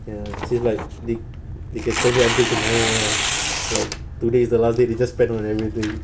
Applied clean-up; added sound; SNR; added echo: none; Tearing; 4 dB; none.